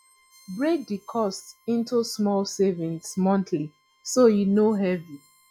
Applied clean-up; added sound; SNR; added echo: classical method log-MMSE.